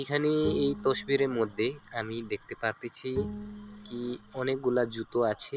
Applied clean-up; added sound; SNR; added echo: none; Bowed string instrument; 12 dB; none.